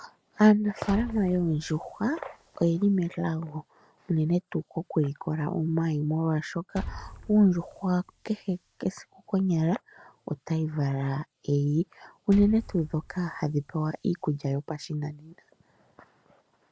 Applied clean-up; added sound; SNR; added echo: none; Liquid; 17 dB; none.